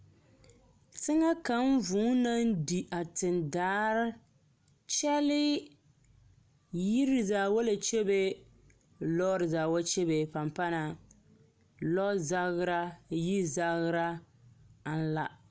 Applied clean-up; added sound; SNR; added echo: none; none; none; none.